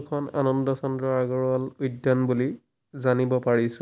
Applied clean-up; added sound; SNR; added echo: none; none; none; none.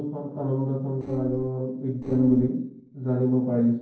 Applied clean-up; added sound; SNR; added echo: neural separator model SepFormer DNS4.